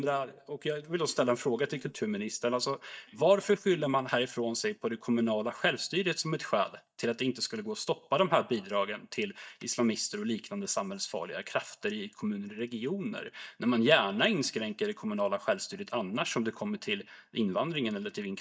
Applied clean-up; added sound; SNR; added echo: neural mask model DeepFilterNet 3.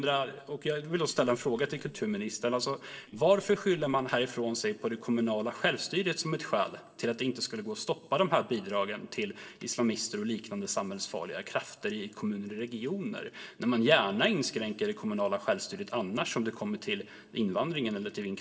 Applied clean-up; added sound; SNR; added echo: neural separator model SepFormer DNS4.